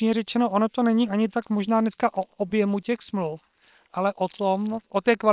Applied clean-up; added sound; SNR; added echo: neural separator model SepFormer WHAM!.